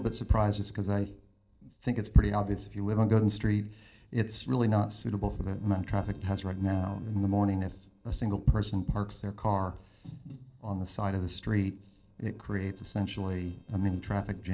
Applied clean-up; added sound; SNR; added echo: neural separator model SepFormer DNS4.